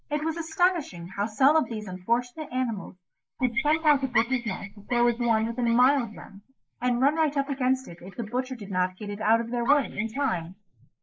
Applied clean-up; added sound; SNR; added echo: neural mask model Resemble Enhance denoiser.